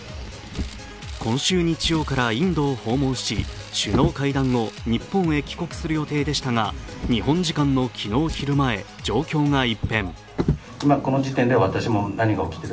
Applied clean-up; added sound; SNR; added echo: none; Drawer open or close; 11 dB; none.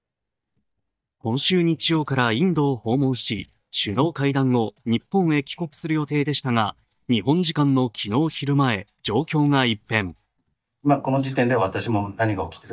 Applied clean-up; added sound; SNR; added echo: neural mask model DeepFilterNet 3.